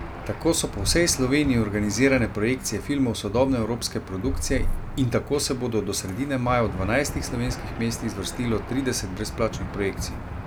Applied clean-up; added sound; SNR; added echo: none; Engine / Aircraft; 9 dB; none.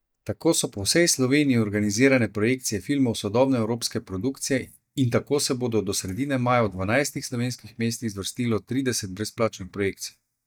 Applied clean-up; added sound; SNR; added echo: neural mask model DeepFilterNet 3.